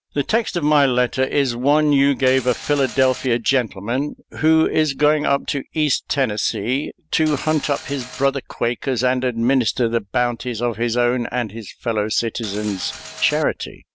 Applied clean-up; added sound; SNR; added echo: none; Mechanisms; 15 dB; none.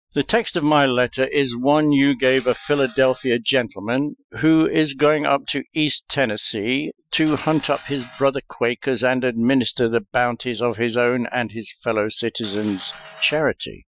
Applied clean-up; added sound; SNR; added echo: classical method Wiener filter.